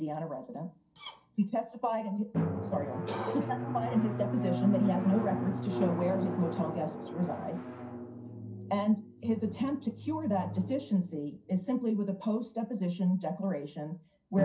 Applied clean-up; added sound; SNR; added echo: none; Drum; 6 dB; reverberation time 0.3 s.